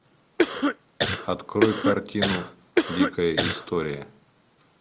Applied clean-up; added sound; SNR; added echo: none; Cough; -4 dB; none.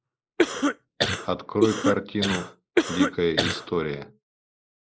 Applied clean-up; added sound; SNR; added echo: neural mask model Resemble Enhance denoiser.